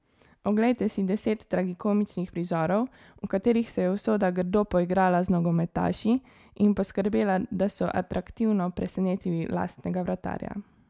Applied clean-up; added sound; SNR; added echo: none; none; none; none.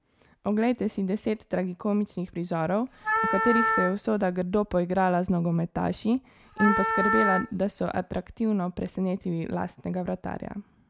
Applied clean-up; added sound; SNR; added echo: none; Wind instrument, woodwind instrument; 0 dB; none.